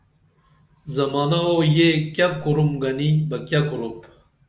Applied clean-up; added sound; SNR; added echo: none; none; none; none.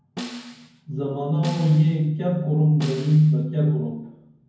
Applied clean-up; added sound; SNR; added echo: none; Snare drum; 17 dB; reverberation time 0.9 s.